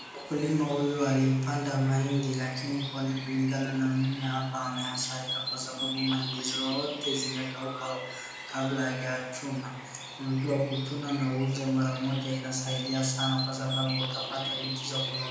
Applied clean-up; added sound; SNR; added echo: none; Bird; 8 dB; reverberation time 0.9 s.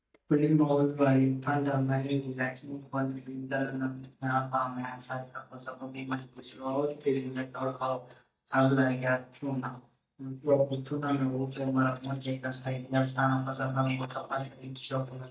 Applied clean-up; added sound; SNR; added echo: neural mask model DeepFilterNet 3.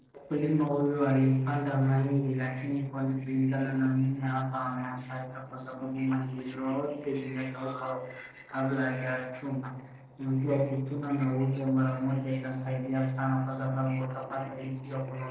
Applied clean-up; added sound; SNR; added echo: neural separator model SepFormer DNS4.